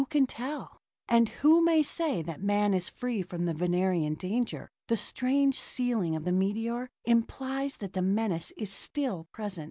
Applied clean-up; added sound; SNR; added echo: none; none; none; none.